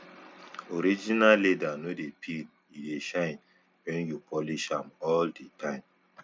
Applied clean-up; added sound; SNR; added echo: none; none; none; none.